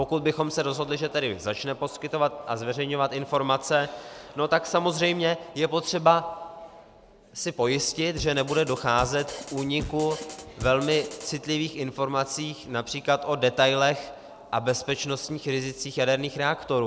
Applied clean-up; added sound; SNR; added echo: none; Drum kit; 12 dB; none.